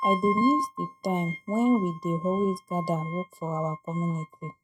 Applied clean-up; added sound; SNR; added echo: neural mask model RNNoise.